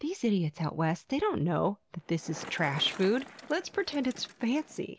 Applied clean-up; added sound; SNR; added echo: none; Bicycle; 18 dB; none.